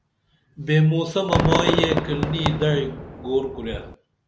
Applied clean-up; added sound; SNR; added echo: none; Fireworks; 3 dB; none.